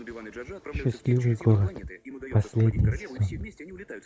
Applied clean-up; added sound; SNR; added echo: none; none; none; none.